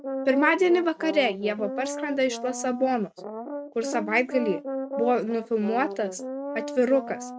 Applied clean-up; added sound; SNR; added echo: none; Brass instrument; 8 dB; none.